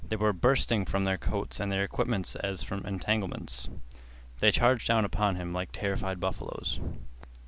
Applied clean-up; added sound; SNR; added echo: none; none; none; none.